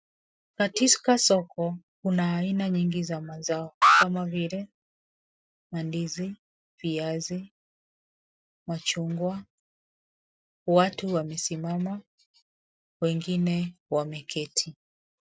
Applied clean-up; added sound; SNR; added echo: neural mask model RNNoise.